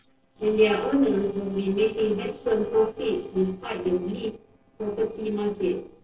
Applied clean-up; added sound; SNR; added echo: neural separator model SepFormer DNS4.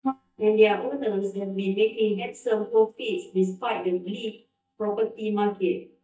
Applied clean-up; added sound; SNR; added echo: neural mask model DeepFilterNet 3.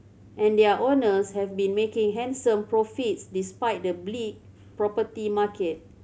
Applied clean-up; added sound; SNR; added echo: none; none; none; none.